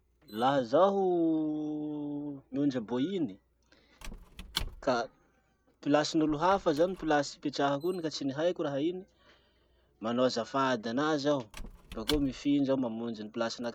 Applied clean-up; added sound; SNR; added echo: none; Squeak / Wood; 17 dB; none.